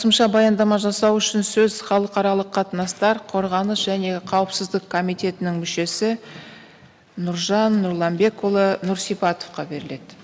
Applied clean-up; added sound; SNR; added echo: none; none; none; none.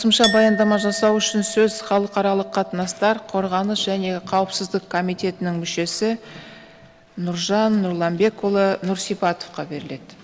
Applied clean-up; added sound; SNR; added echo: none; Chink, clink; 14 dB; none.